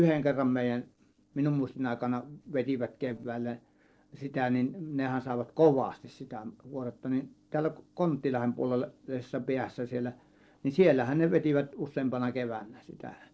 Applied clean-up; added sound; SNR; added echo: neural separator model SepFormer DNS4.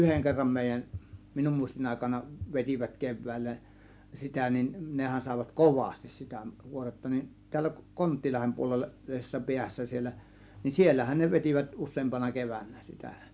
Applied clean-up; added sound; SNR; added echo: none; none; none; none.